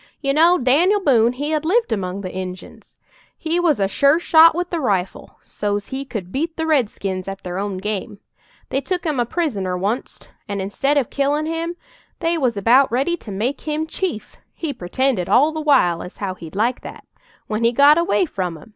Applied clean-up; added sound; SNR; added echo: none; none; none; none.